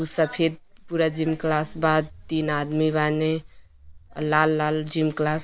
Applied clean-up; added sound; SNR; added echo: none; Walk, footsteps; 20 dB; none.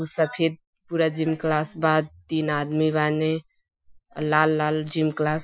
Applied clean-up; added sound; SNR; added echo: classical method Wiener filter.